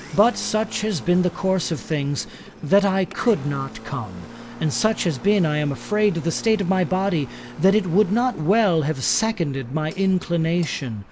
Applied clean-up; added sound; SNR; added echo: none; Engine; 17 dB; none.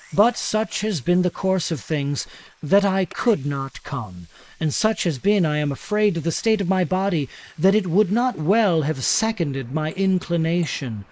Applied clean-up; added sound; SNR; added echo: neural mask model Resemble Enhance denoiser.